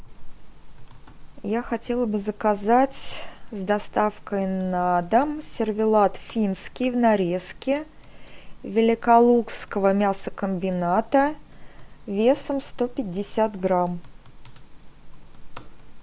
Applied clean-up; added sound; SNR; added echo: none; Computer keyboard; 14 dB; none.